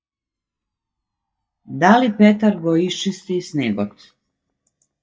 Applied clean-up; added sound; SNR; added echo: neural mask model DeepFilterNet 3.